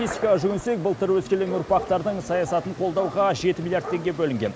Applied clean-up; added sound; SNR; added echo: none; Gunshot, gunfire; 13 dB; none.